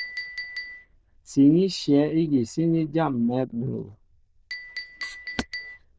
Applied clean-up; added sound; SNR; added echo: neural diffusion model UNIVERSE++.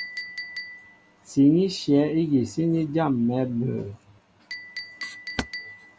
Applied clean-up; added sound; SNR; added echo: none; Chink, clink; 16 dB; none.